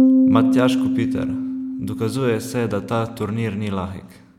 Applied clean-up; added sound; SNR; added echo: none; Piano; -3 dB; none.